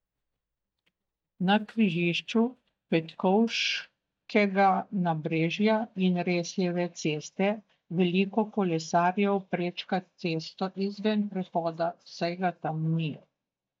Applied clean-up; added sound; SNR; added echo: neural mask model DeepFilterNet 3.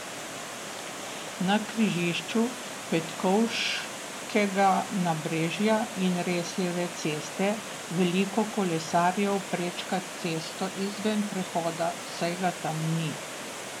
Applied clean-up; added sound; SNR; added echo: none; Water; 9 dB; none.